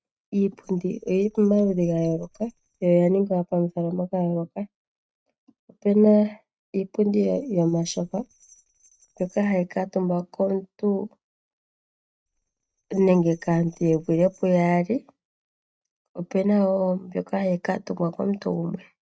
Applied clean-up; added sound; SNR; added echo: neural mask model RNNoise.